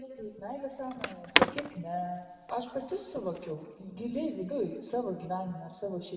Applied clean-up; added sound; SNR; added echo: none; Skateboard; -2 dB; reverberation time 1.6 s.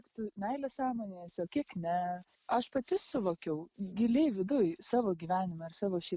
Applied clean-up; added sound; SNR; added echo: none; none; none; none.